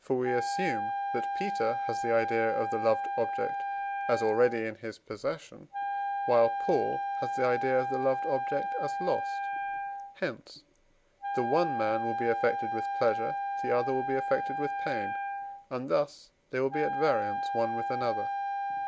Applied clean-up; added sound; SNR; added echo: none; Wind instrument, woodwind instrument; 2 dB; none.